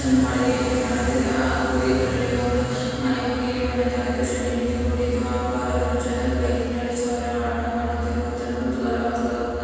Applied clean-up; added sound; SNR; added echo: none; none; none; reverberation time 2.1 s.